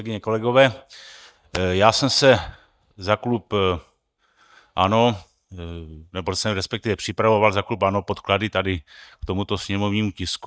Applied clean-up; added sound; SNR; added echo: neural mask model DeepFilterNet 3.